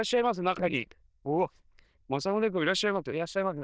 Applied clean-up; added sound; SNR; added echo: neural diffusion model UNIVERSE++.